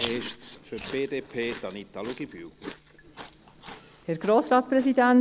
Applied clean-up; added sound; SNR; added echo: none; Chewing, mastication; 16 dB; none.